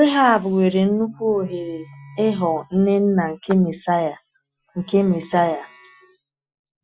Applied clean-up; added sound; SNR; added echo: classical method Wiener filter.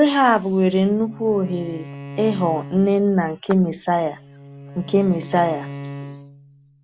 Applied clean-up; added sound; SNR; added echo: none; Bowed string instrument; 16 dB; none.